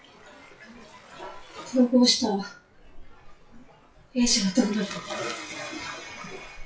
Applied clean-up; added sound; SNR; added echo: classical method WPE with log-MMSE.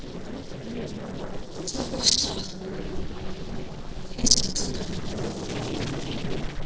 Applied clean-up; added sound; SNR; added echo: neural separator model SepFormer DNS4.